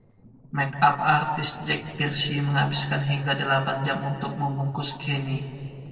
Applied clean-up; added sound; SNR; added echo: neural separator model SepFormer DNS4.